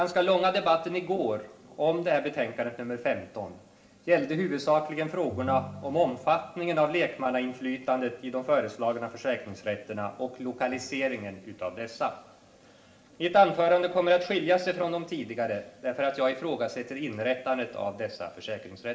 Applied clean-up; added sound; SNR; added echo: none; Ringtone; 13 dB; reverberation time 1.6 s.